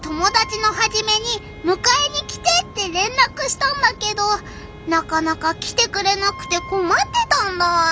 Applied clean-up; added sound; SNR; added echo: none; Bowed string instrument + Wind instrument, woodwind instrument; 19 dB; none.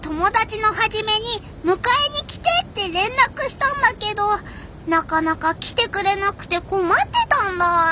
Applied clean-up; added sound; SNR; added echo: none; none; none; none.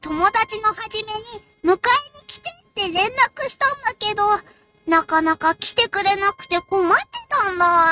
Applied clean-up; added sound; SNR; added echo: neural mask model RNNoise.